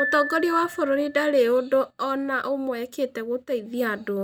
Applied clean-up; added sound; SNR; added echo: none; Piano; 13 dB; none.